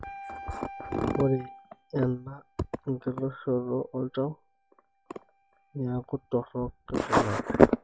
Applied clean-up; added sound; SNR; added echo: classical method log-MMSE.